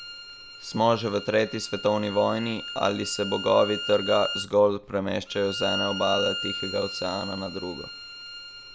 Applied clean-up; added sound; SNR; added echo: none; Bowed string instrument; 9 dB; none.